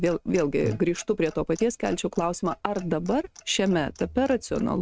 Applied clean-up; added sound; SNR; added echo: neural mask model RNNoise.